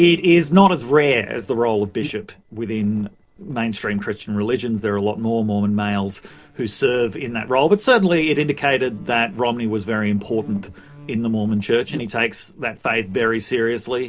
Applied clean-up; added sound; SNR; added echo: neural separator model SepFormer DNS4.